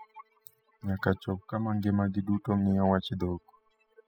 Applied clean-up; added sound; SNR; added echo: classical method spectral subtraction.